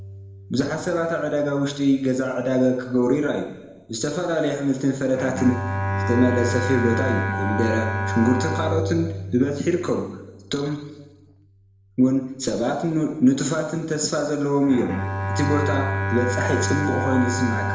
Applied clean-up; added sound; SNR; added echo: none; Bowed string instrument; 5 dB; reverberation time 1.0 s.